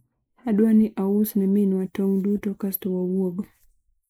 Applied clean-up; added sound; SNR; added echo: neural mask model Resemble Enhance denoiser.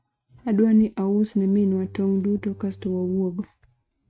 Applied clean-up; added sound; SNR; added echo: neural mask model RNNoise.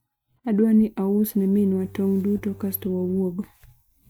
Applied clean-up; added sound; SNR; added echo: neural mask model DeepFilterNet 3.